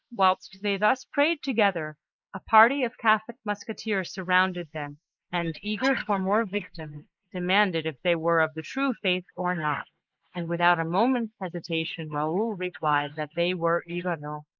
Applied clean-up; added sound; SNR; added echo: neural mask model Resemble Enhance denoiser.